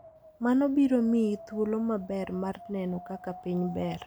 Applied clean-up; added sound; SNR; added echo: none; Wind; 19 dB; none.